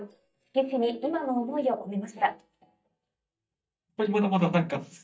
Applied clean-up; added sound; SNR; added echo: neural mask model DeepFilterNet 3.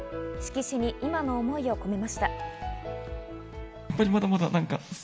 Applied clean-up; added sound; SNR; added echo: none; none; none; none.